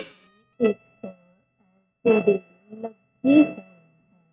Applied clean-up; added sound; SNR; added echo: neural mask model RNNoise.